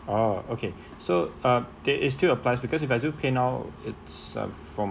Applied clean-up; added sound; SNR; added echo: none; none; none; none.